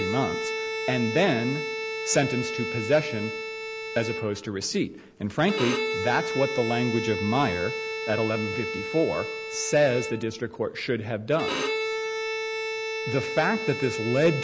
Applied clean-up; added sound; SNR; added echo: none; Bowed string instrument; 4 dB; none.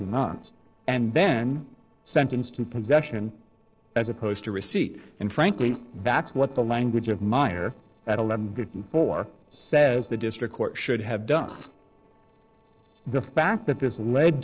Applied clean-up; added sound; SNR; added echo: neural separator model SepFormer DNS4.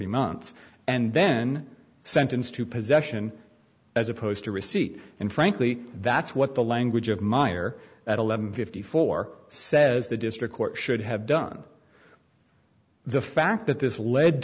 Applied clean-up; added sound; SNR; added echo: none; none; none; none.